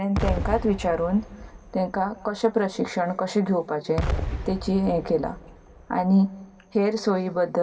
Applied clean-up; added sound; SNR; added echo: none; Explosion; 9 dB; reverberation time 1.1 s.